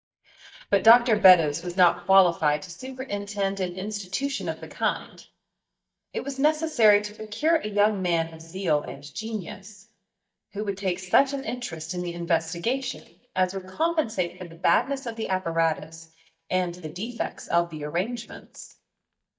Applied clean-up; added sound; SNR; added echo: neural mask model DeepFilterNet 3.